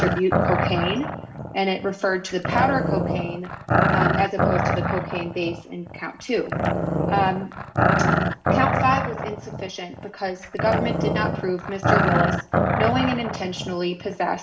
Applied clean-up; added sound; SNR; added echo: none; Growling; -3 dB; reverberation time 0.6 s.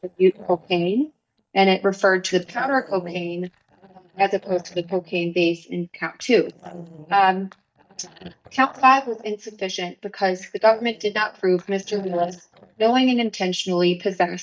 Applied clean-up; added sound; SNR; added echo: neural mask model DeepFilterNet 3.